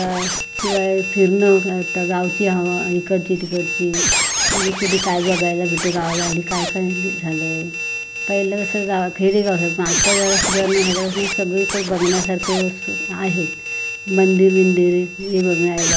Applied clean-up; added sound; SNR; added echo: none; Squeak; 4 dB; none.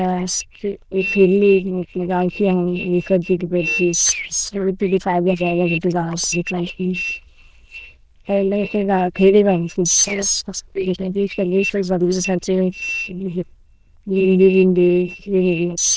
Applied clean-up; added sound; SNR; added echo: neural diffusion model UNIVERSE++.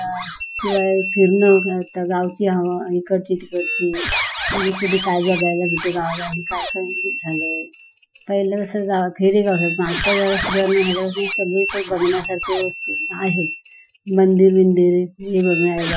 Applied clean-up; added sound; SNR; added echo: classical method Wiener filter.